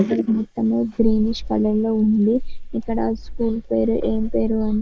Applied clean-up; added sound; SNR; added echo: neural mask model Resemble Enhance denoiser.